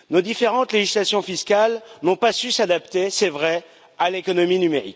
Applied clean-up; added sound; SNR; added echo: none; none; none; none.